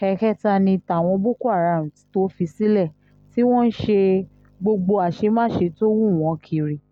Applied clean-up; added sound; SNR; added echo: none; none; none; none.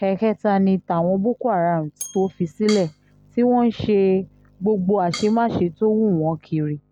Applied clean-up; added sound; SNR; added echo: none; Drum kit + Bell; 19 dB; none.